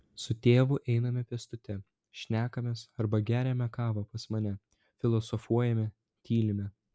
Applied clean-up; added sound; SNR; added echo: none; none; none; none.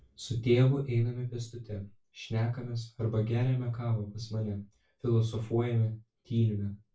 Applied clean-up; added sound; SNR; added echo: none; none; none; reverberation time 0.2 s.